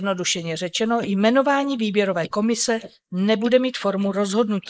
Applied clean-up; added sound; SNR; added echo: neural mask model Resemble Enhance denoiser.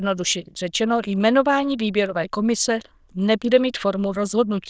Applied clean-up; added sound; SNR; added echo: neural diffusion model UNIVERSE++.